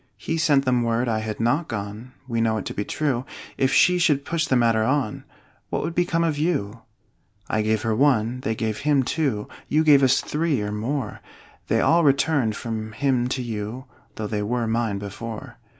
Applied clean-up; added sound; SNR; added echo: none; none; none; none.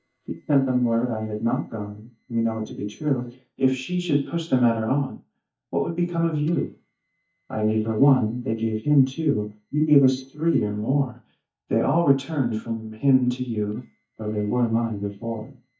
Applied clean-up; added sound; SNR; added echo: neural mask model DeepFilterNet 3.